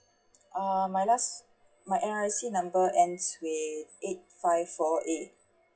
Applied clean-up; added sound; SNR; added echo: classical method WPE with log-MMSE.